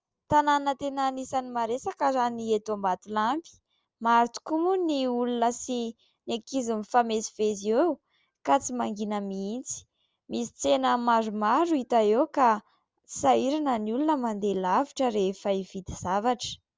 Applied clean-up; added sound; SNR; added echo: none; none; none; none.